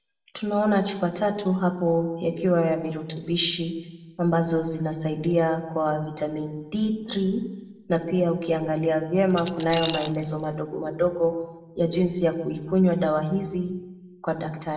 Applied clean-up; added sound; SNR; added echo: none; Keys jangling; 0 dB; reverberation time 0.9 s.